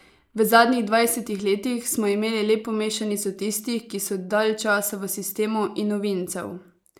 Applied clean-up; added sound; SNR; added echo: neural mask model Resemble Enhance denoiser.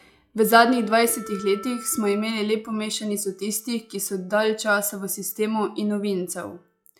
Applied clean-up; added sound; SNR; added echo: classical method log-MMSE.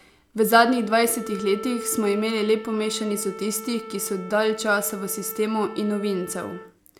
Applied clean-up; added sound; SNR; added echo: none; Wind instrument, woodwind instrument; 13 dB; none.